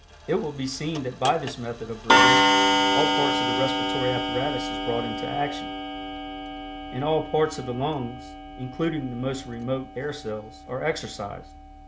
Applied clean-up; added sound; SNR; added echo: none; Clock; -3 dB; none.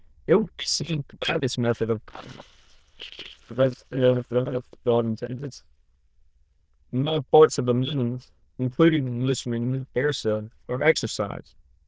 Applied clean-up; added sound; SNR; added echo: neural diffusion model UNIVERSE++.